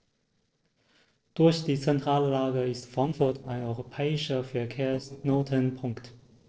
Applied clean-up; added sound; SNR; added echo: neural separator model SepFormer DNS4.